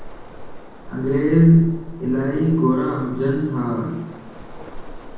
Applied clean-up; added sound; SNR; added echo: none; Waves, surf; 14 dB; reverberation time 1.2 s.